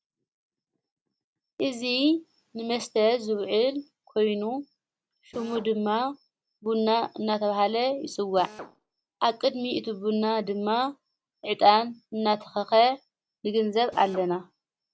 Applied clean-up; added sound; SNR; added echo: none; Drill; 18 dB; none.